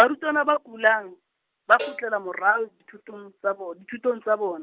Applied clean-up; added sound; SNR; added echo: none; Cowbell; 17 dB; none.